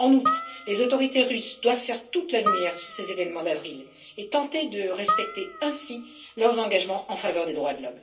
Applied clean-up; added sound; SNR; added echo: none; Harp; 7 dB; reverberation time 0.3 s.